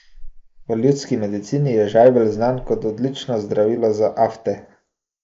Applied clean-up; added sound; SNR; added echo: neural mask model Resemble Enhance denoiser.